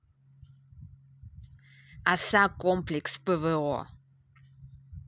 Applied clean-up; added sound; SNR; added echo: none; none; none; none.